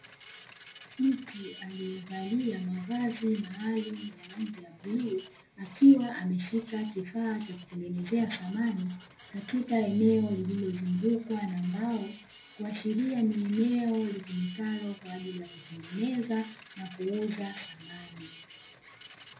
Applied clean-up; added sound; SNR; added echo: none; Printer; 14 dB; reverberation time 0.3 s.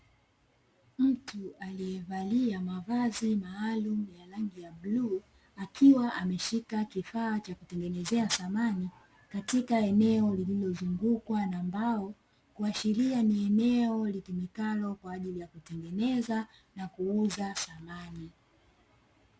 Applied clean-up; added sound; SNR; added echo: none; none; none; none.